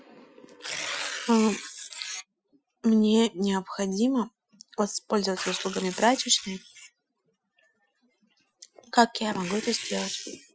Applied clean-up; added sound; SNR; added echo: classical method Wiener filter.